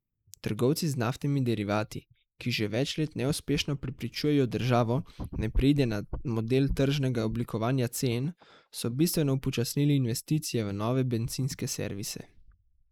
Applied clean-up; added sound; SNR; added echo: neural mask model Resemble Enhance denoiser.